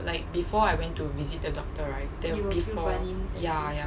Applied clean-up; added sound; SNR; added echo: none; none; none; none.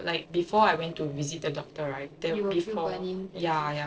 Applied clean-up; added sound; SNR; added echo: neural separator model SepFormer DNS4.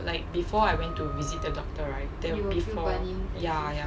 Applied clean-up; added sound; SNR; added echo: none; Wind instrument, woodwind instrument; 14 dB; none.